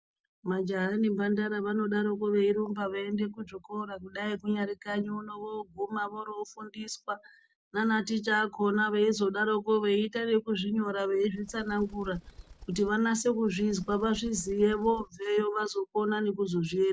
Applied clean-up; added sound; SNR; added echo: none; Bird; 20 dB; none.